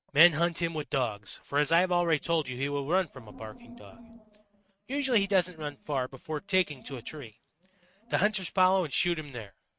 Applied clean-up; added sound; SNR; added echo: neural mask model RNNoise.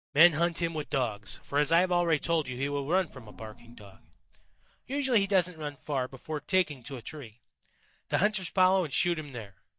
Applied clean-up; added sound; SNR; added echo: neural mask model DeepFilterNet 3.